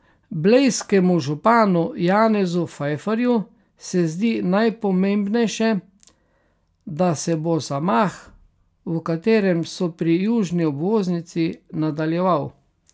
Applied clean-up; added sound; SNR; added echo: none; none; none; none.